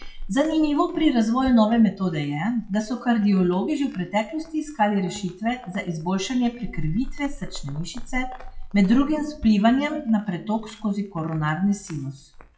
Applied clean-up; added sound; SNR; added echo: classical method WPE with log-MMSE.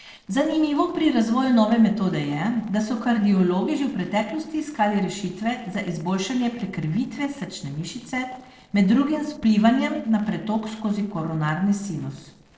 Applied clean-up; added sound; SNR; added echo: neural separator model SepFormer DNS4.